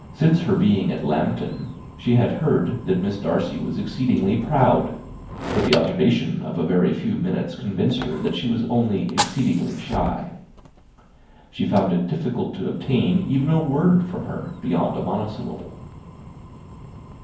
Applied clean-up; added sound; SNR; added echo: none; Fire; 13 dB; reverberation time 0.9 s.